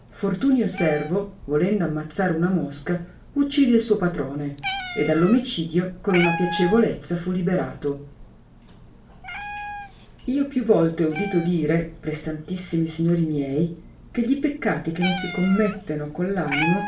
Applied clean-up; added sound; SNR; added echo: none; Meow; 12 dB; reverberation time 0.3 s.